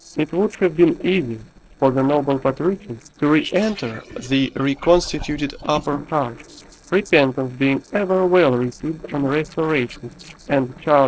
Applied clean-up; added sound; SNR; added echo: neural separator model SepFormer DNS4.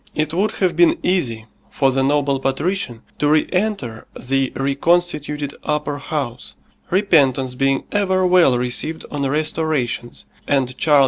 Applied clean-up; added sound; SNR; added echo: none; none; none; none.